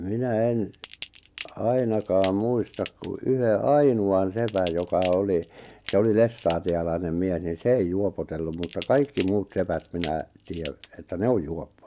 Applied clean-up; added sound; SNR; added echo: none; Crackle / Crushing; 14 dB; none.